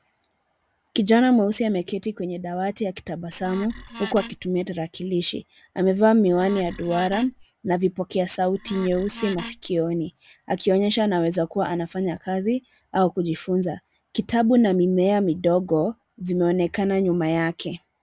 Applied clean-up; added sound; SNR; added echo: none; Wood; 14 dB; none.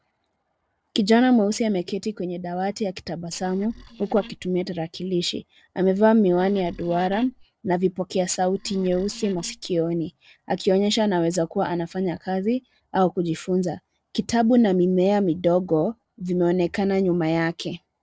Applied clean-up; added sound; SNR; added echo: neural separator model SepFormer DNS4.